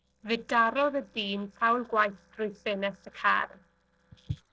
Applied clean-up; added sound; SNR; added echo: neural separator model SepFormer DNS4.